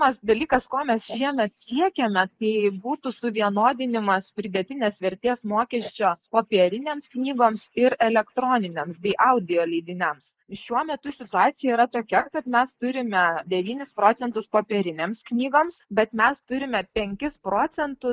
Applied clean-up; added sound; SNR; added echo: neural mask model Resemble Enhance denoiser.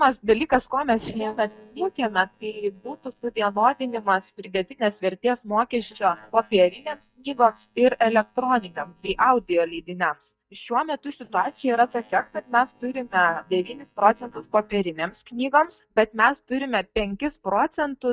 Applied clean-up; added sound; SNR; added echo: neural mask model DeepFilterNet 3.